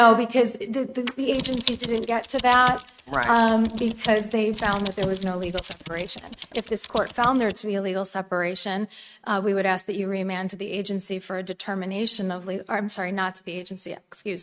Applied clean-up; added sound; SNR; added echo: neural mask model RNNoise.